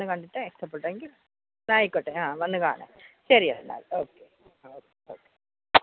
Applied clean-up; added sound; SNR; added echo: none; none; none; none.